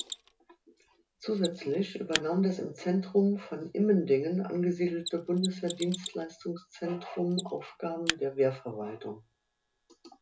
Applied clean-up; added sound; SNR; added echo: none; Mechanisms; 12 dB; reverberation time 0.2 s.